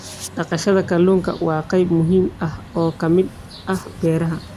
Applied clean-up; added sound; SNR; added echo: none; Truck; 18 dB; none.